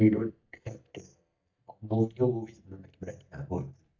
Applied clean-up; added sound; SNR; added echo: neural mask model DeepFilterNet 3.